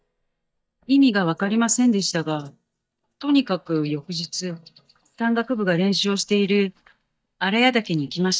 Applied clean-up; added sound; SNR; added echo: neural mask model DeepFilterNet 3.